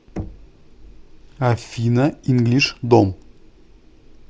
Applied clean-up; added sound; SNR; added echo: none; Knock; 18 dB; none.